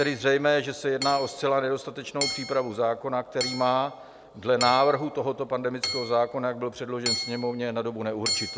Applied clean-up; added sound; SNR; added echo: none; Hammer / Chink, clink; 9 dB; none.